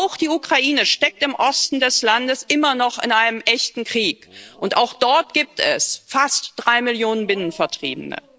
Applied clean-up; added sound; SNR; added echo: neural separator model SepFormer DNS4.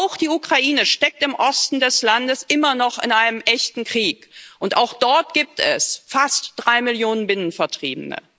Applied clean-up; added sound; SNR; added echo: none; none; none; none.